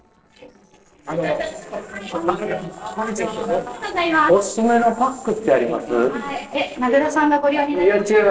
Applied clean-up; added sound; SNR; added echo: neural separator model SepFormer DNS4.